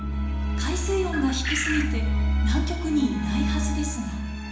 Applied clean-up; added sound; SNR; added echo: none; Bird; 7 dB; reverberation time 1.0 s.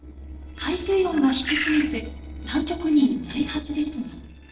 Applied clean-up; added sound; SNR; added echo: neural separator model SepFormer DNS4.